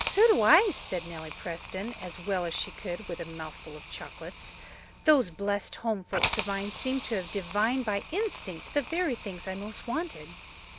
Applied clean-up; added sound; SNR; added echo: none; Hiss; 8 dB; none.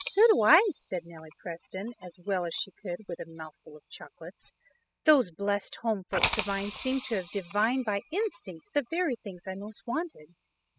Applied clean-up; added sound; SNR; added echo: classical method spectral subtraction.